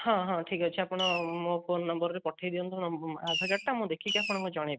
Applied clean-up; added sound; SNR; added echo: neural mask model RNNoise.